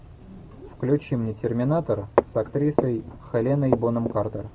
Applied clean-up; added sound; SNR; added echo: none; Walk, footsteps; 5 dB; none.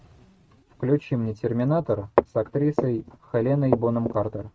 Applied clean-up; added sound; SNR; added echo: neural mask model RNNoise.